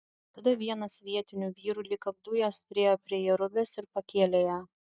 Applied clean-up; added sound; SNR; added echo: neural mask model DeepFilterNet 3.